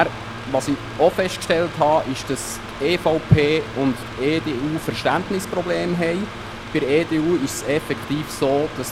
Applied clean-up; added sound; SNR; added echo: none; Mechanical fan; 11 dB; none.